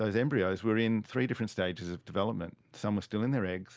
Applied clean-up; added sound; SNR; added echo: none; none; none; none.